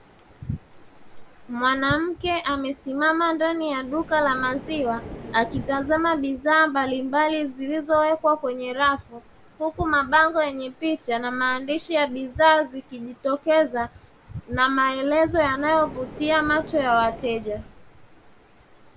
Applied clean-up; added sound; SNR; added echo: none; Car + Cricket; 20 dB; none.